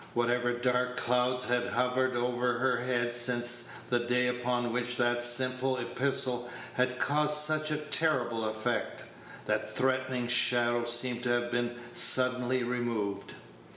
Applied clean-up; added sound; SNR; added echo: none; none; none; none.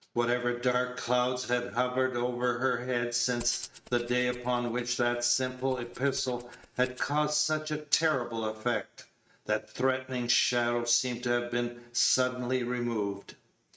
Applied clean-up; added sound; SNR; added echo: neural mask model RNNoise.